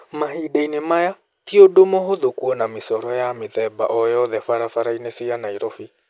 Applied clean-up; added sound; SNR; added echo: none; none; none; none.